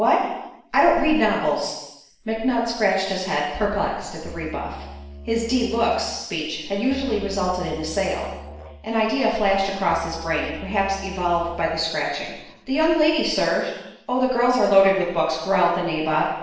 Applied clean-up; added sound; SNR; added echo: none; Musical instrument; 16 dB; reverberation time 0.9 s.